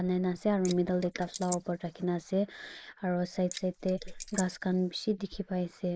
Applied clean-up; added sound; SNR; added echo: neural mask model Resemble Enhance denoiser.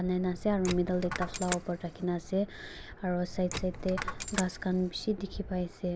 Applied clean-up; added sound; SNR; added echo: none; Coin (dropping); 9 dB; none.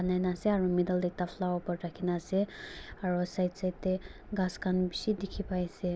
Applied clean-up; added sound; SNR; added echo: none; none; none; none.